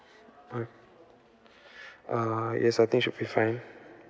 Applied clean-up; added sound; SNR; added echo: none; none; none; none.